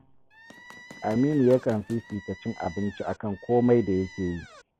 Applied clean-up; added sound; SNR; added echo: none; Squeak + Run; 20 dB; none.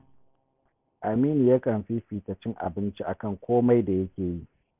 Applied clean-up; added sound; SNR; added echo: none; none; none; none.